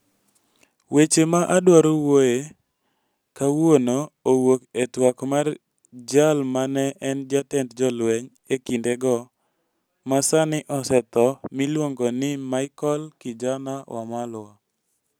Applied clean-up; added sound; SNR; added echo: none; none; none; none.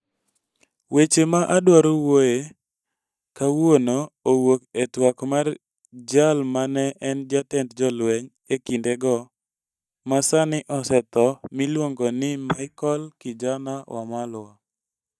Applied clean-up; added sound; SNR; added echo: neural mask model DeepFilterNet 3.